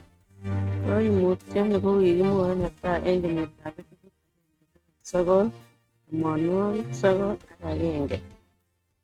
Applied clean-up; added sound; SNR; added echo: neural mask model RNNoise.